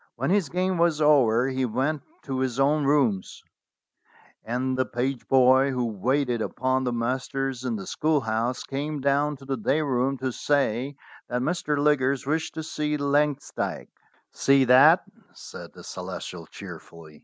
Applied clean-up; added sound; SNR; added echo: none; none; none; none.